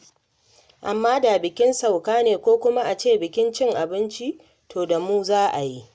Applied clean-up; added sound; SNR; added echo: none; none; none; none.